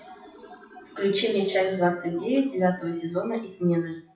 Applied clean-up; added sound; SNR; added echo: classical method WPE with log-MMSE.